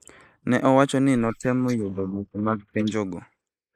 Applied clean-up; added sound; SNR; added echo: neural mask model Resemble Enhance denoiser.